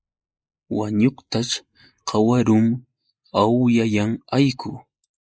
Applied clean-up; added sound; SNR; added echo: neural mask model Resemble Enhance denoiser.